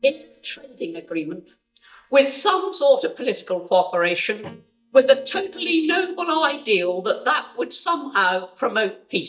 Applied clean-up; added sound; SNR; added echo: neural mask model DeepFilterNet 3.